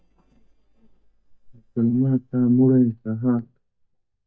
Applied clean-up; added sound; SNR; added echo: neural mask model DeepFilterNet 3.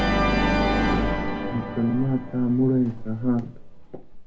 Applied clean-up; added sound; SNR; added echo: none; Organ; -1 dB; reverberation time 0.3 s.